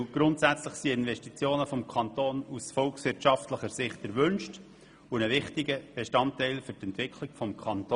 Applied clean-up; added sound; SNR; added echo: none; none; none; none.